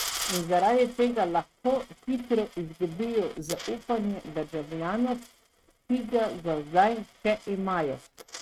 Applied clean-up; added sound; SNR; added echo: neural mask model RNNoise.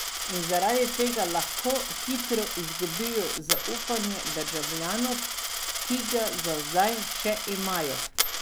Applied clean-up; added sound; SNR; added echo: none; Coin (dropping); 1 dB; none.